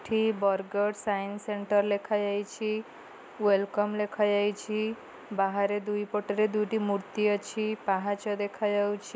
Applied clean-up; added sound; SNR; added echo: none; none; none; none.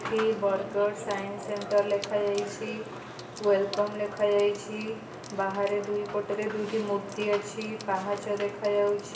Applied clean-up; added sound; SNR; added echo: none; Sink (filling or washing) / Water tap, faucet / Water; 11 dB; reverberation time 0.9 s.